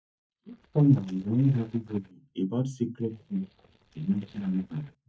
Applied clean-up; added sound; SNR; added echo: neural mask model DeepFilterNet 3.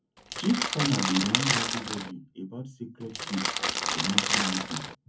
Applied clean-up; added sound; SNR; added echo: none; Crackle; -3 dB; reverberation time 0.3 s.